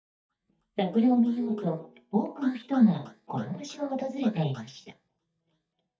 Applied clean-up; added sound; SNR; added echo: neural mask model DeepFilterNet 3.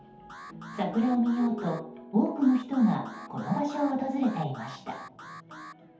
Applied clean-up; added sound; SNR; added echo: none; Alarm; 17 dB; reverberation time 0.6 s.